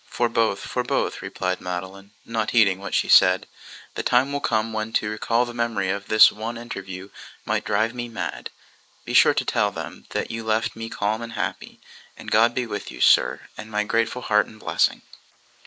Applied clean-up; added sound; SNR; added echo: neural mask model Resemble Enhance denoiser.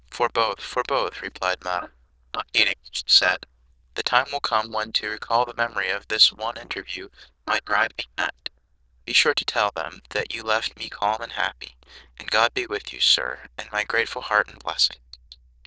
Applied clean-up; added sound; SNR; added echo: neural diffusion model UNIVERSE++.